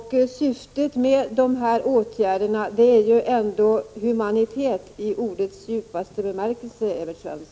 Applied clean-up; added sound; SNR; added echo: none; none; none; none.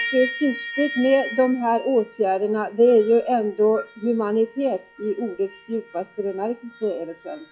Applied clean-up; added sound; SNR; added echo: classical method log-MMSE.